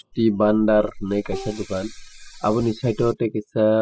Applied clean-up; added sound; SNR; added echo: classical method spectral subtraction.